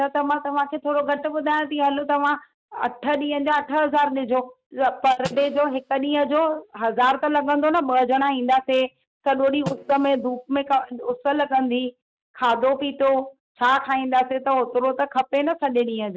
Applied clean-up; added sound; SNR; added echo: neural mask model RNNoise.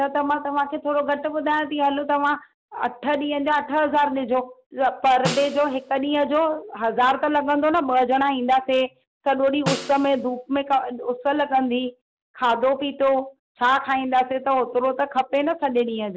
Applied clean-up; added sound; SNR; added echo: none; Snare drum; 12 dB; none.